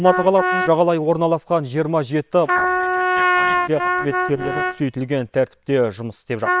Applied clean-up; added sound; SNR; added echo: neural separator model SepFormer WHAM!.